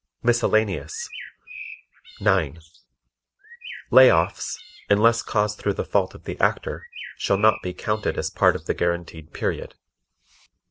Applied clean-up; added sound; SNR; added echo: none; Bird; 17 dB; none.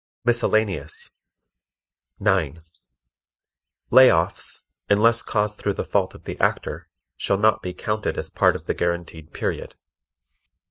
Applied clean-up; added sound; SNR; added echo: neural mask model DeepFilterNet 3.